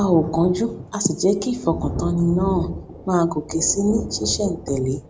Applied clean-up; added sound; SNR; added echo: none; Thunder; 10 dB; none.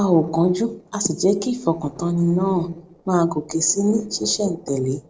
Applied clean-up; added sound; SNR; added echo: neural separator model SepFormer DNS4.